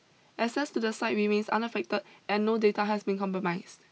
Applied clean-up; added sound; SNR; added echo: none; none; none; none.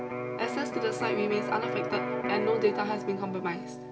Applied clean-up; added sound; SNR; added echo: none; Electric guitar; 2 dB; reverberation time 0.5 s.